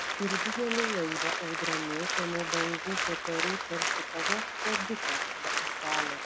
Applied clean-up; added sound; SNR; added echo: none; Applause; -4 dB; none.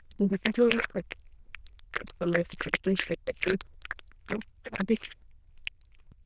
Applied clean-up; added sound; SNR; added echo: neural diffusion model UNIVERSE++.